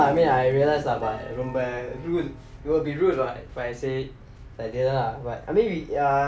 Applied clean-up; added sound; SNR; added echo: none; Piano; 17 dB; none.